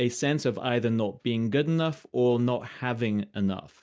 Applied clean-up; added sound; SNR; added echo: none; none; none; none.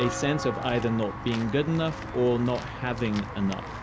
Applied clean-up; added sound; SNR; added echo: none; Walk, footsteps / Bell; 8 dB; none.